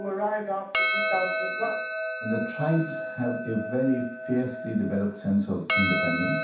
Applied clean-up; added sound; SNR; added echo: none; Percussion; 2 dB; reverberation time 0.7 s.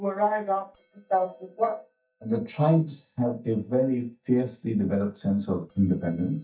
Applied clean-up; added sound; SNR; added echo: neural mask model DeepFilterNet 3.